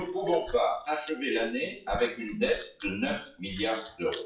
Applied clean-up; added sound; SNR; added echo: classical method WPE with log-MMSE.